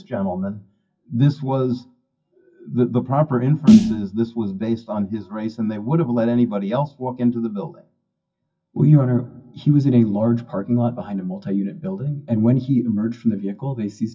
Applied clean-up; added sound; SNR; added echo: classical method WPE with log-MMSE.